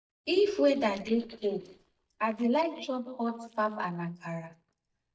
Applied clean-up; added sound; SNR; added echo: neural mask model DeepFilterNet 3.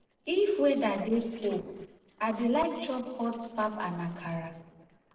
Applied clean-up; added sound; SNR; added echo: neural separator model SepFormer DNS4.